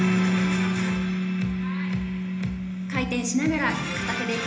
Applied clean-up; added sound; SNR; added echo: none; Bass guitar; -2 dB; reverberation time 1.0 s.